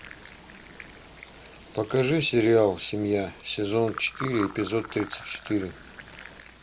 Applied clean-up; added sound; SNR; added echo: none; Fill (with liquid); 19 dB; none.